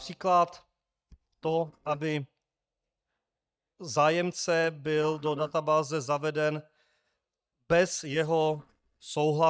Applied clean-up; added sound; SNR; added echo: neural mask model DeepFilterNet 3.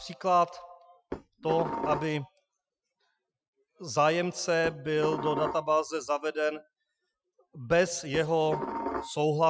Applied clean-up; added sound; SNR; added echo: classical method Wiener filter.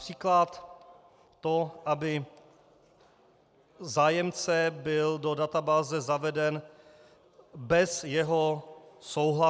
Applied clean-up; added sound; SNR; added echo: none; none; none; none.